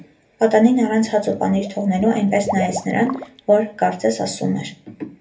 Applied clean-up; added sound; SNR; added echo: none; Liquid; 13 dB; reverberation time 0.3 s.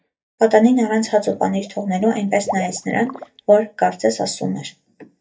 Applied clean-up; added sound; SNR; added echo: neural mask model DeepFilterNet 3.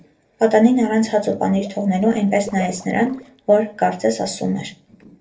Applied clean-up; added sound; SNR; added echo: neural separator model SepFormer DNS4.